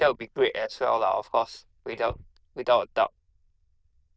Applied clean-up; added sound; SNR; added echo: neural diffusion model UNIVERSE++.